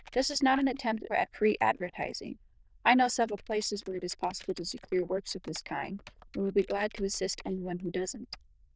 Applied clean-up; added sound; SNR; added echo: neural diffusion model UNIVERSE++.